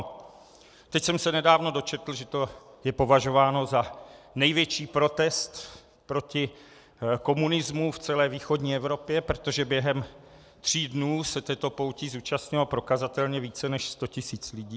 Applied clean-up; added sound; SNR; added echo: none; none; none; none.